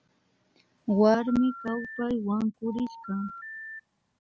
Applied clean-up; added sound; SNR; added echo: none; Telephone; 15 dB; none.